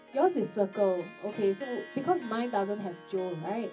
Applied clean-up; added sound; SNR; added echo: none; Harp; 17 dB; reverberation time 0.4 s.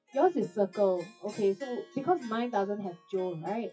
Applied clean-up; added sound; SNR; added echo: classical method WPE with log-MMSE.